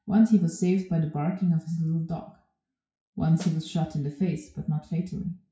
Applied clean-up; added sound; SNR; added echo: classical method WPE with log-MMSE.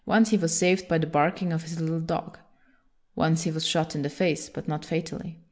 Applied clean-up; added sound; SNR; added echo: none; none; none; none.